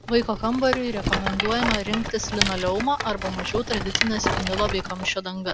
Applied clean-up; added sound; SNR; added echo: none; Rattle; 2 dB; none.